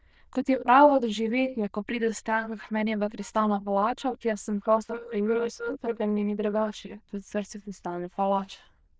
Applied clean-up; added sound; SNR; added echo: neural diffusion model UNIVERSE++.